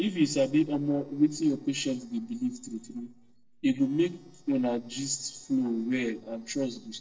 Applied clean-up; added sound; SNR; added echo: neural separator model SepFormer DNS4.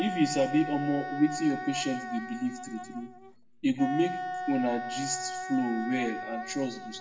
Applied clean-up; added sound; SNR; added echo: none; Wind instrument, woodwind instrument; 7 dB; reverberation time 0.6 s.